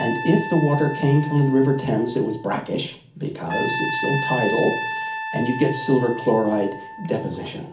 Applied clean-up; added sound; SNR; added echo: none; Trumpet; 8 dB; reverberation time 0.4 s.